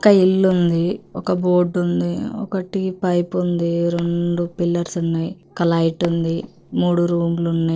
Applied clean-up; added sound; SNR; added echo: neural separator model SepFormer DNS4.